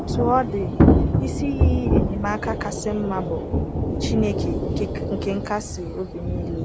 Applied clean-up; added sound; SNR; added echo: none; Thunder / Rain; -5 dB; none.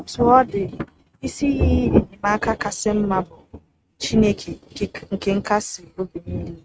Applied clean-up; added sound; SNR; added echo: neural mask model RNNoise.